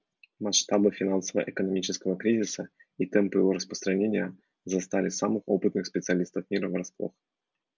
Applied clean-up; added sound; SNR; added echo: none; none; none; none.